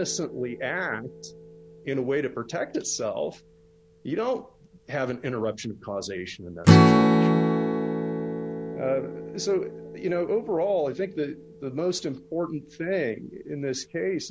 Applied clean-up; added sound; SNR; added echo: none; Strum; -3 dB; none.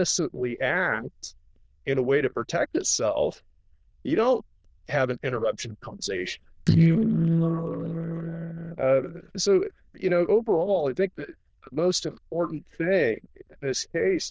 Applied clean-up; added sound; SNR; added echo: neural diffusion model UNIVERSE++.